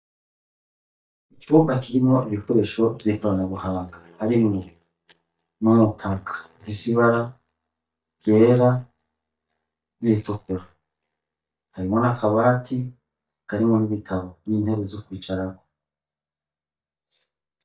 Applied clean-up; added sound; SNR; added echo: neural mask model DeepFilterNet 3.